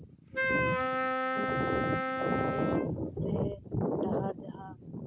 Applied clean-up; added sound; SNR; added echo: none; Wind instrument, woodwind instrument; -1 dB; none.